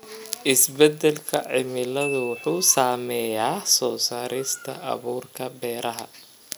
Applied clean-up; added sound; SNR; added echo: none; Glockenspiel; 17 dB; none.